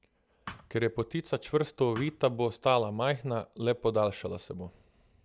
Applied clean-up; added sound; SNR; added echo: none; Thump, thud; 15 dB; none.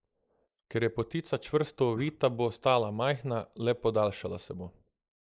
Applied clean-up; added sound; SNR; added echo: neural mask model Resemble Enhance denoiser.